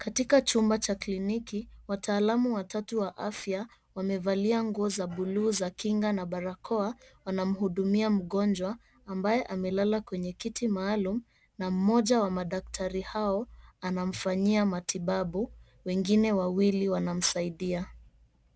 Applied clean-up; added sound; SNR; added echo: none; none; none; none.